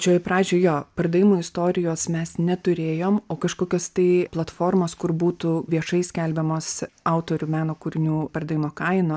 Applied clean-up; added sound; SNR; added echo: none; none; none; none.